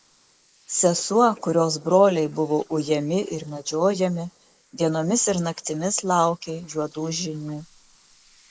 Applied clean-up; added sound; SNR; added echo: neural mask model Resemble Enhance denoiser.